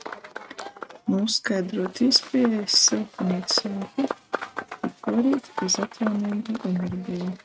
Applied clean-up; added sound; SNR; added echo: neural mask model RNNoise.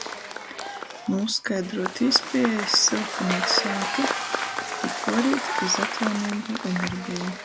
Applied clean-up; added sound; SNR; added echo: none; Applause / Crowd / Cheering; 3 dB; none.